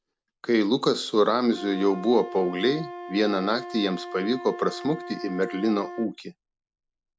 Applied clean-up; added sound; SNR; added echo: none; Wind instrument, woodwind instrument; 14 dB; none.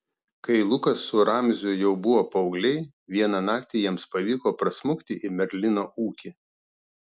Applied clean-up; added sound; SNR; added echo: none; none; none; none.